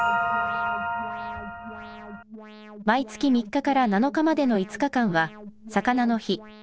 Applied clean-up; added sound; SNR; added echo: none; Alarm; 18 dB; none.